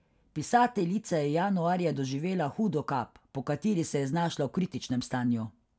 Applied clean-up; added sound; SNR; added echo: none; none; none; none.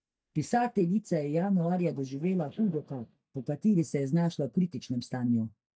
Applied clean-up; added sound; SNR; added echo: neural mask model DeepFilterNet 3.